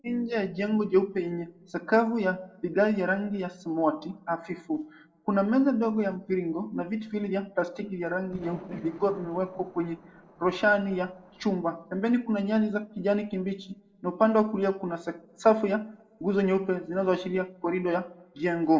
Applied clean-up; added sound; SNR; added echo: neural separator model SepFormer DNS4.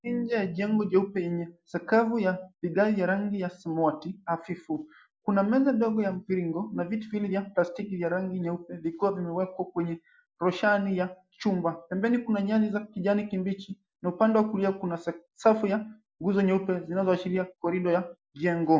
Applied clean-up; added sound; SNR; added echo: none; none; none; none.